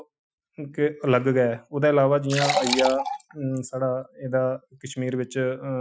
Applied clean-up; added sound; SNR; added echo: classical method Wiener filter.